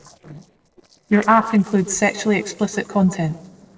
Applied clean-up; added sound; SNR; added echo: neural separator model SepFormer DNS4.